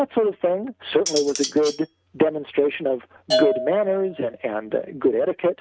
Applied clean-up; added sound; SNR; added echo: neural mask model RNNoise.